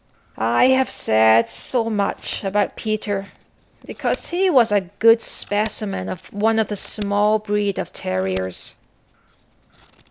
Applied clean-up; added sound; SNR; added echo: none; Scissors; 16 dB; none.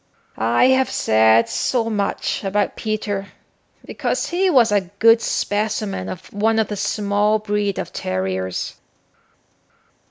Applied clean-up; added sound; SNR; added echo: none; none; none; none.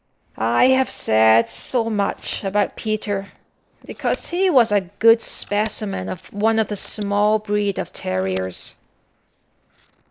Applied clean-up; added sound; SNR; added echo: neural mask model Resemble Enhance denoiser.